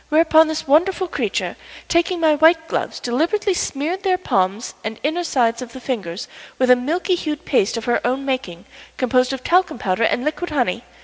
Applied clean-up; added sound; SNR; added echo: none; none; none; none.